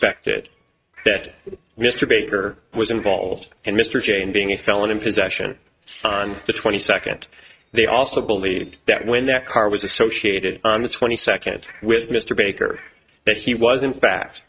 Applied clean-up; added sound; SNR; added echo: neural mask model RNNoise.